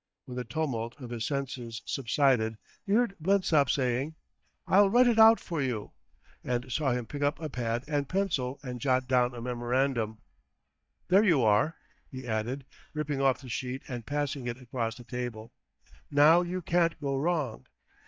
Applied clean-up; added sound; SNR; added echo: neural mask model DeepFilterNet 3.